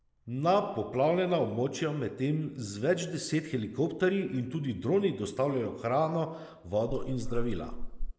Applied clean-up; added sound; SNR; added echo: neural mask model Resemble Enhance denoiser.